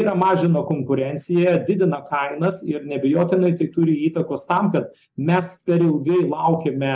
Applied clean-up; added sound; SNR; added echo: neural mask model Resemble Enhance denoiser.